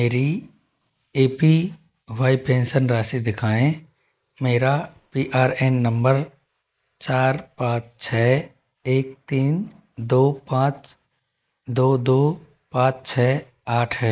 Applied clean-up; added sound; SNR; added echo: neural mask model Resemble Enhance denoiser.